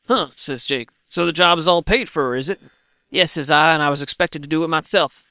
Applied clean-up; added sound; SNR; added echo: neural separator model SepFormer WHAM!.